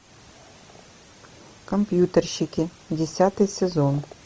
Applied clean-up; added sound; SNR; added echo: none; none; none; none.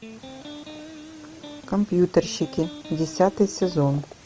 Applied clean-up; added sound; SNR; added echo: none; Electric guitar; 16 dB; none.